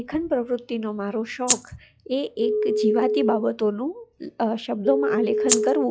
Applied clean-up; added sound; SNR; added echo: classical method log-MMSE.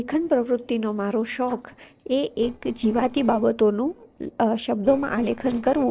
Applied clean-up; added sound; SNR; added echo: neural separator model SepFormer DNS4.